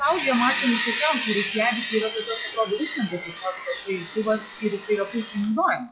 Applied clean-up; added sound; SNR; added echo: classical method log-MMSE.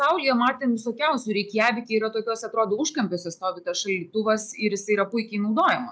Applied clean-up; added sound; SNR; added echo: none; none; none; none.